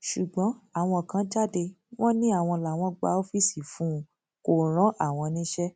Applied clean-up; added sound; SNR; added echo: none; none; none; none.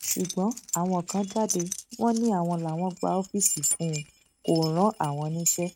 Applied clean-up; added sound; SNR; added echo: neural mask model RNNoise.